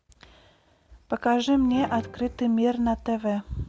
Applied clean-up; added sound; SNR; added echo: none; Musical instrument; 17 dB; none.